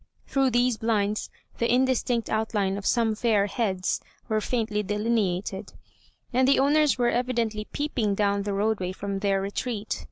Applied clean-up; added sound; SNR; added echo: none; none; none; none.